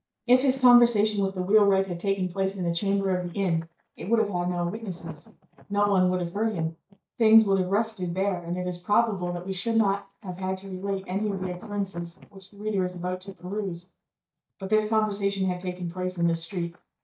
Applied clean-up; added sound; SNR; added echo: neural mask model DeepFilterNet 3.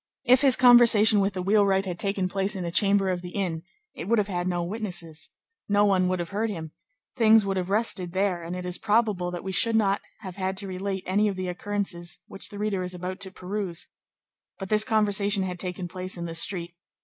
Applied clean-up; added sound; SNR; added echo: none; none; none; none.